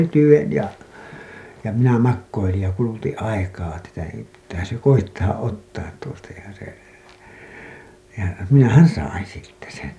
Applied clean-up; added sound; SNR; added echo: none; none; none; none.